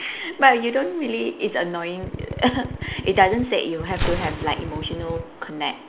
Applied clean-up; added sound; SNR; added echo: none; Gunshot, gunfire + Drill; 9 dB; none.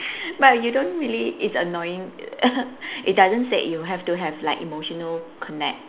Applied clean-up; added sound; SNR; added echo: none; none; none; none.